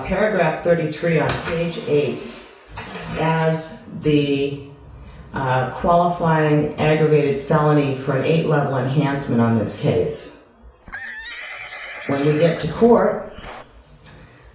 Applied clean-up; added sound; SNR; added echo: none; Livestock, farm animals, working animals; 14 dB; reverberation time 0.6 s.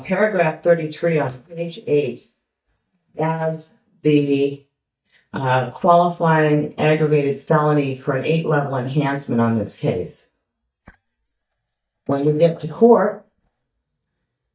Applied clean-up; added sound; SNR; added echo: neural mask model DeepFilterNet 3.